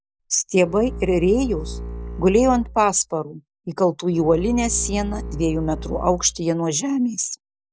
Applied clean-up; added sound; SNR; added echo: none; Bowed string instrument; 11 dB; none.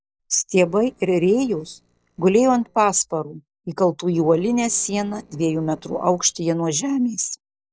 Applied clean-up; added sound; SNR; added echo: neural separator model SepFormer DNS4.